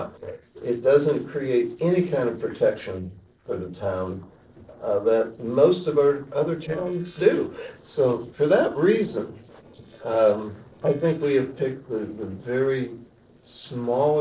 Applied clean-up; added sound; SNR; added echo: neural separator model SepFormer DNS4.